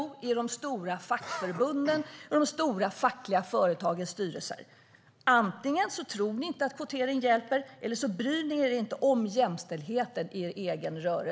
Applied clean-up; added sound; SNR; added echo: none; none; none; none.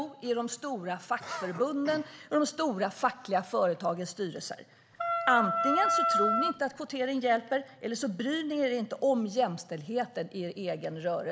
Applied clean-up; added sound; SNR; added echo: none; Wind instrument, woodwind instrument; -2 dB; none.